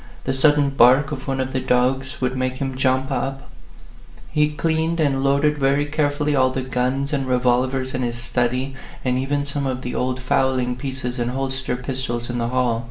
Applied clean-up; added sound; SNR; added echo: none; none; none; reverberation time 0.4 s.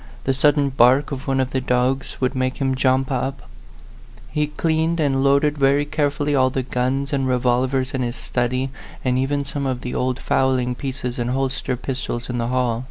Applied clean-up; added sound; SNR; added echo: none; none; none; none.